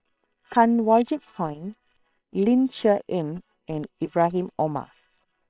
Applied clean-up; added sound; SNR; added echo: neural separator model SepFormer WHAM!.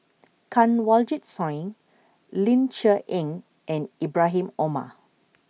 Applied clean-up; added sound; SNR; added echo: none; none; none; none.